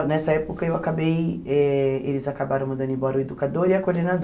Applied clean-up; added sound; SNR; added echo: none; none; none; none.